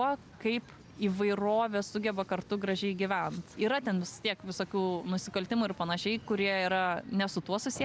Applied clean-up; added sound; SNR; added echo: none; none; none; none.